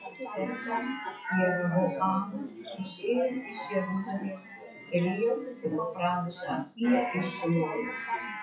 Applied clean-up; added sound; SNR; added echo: classical method WPE with log-MMSE.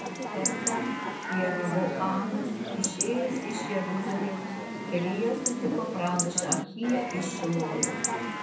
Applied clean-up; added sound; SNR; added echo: none; Chatter / Chirp, tweet / Livestock, farm animals, working animals; 0 dB; reverberation time 0.6 s.